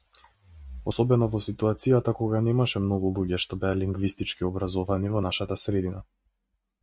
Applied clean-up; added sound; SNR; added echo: neural mask model RNNoise.